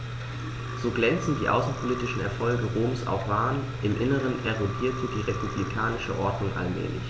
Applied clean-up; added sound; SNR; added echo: none; Burping, eructation; 13 dB; none.